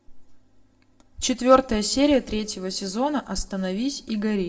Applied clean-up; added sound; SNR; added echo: none; none; none; reverberation time 1.3 s.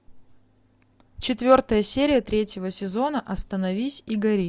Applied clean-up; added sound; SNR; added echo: none; none; none; none.